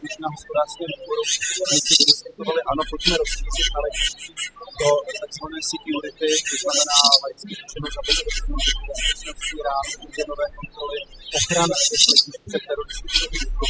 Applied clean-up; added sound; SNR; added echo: classical method spectral subtraction.